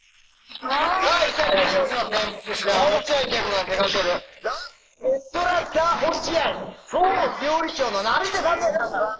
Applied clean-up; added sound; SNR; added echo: neural mask model Resemble Enhance denoiser.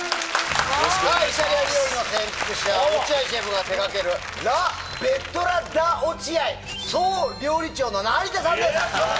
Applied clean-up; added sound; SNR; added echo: none; none; none; none.